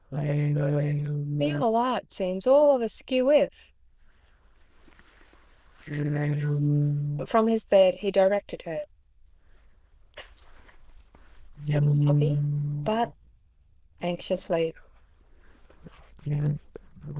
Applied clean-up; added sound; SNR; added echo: neural diffusion model UNIVERSE++.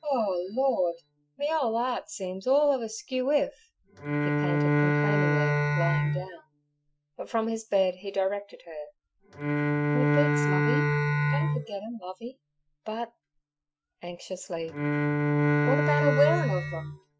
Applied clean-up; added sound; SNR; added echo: classical method Wiener filter.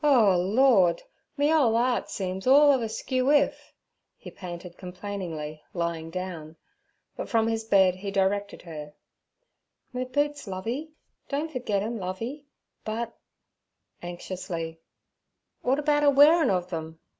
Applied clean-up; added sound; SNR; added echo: none; none; none; none.